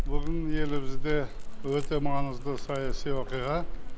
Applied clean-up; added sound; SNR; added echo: none; Crackle; -5 dB; none.